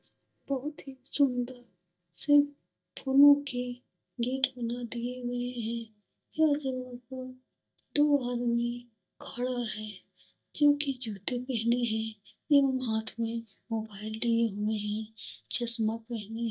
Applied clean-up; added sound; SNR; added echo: neural mask model DeepFilterNet 3.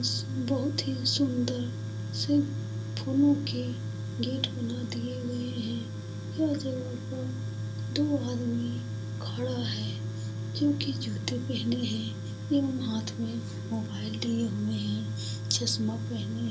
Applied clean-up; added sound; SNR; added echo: none; Tools; 3 dB; reverberation time 0.2 s.